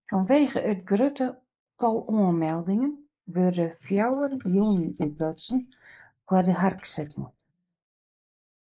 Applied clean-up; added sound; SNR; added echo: neural mask model Resemble Enhance denoiser.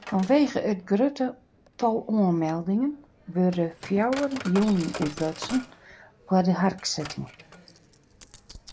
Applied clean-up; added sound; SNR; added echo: none; Coin (dropping); 17 dB; none.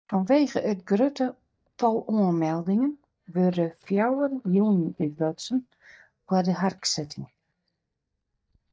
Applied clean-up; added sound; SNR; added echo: neural mask model DeepFilterNet 3.